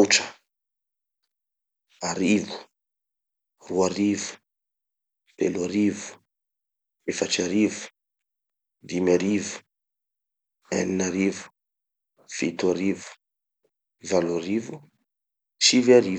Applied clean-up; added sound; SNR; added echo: none; none; none; none.